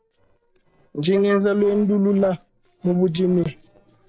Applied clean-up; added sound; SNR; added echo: neural separator model SepFormer DNS4.